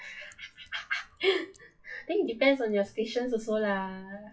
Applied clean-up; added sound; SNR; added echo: classical method WPE with log-MMSE.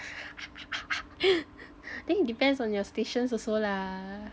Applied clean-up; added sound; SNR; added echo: none; none; none; none.